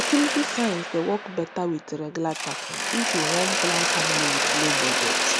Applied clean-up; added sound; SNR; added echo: none; Mechanisms; -2 dB; none.